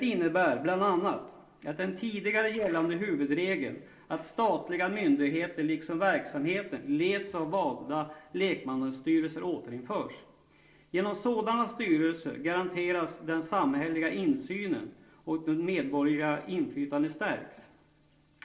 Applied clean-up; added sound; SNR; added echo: neural separator model SepFormer DNS4.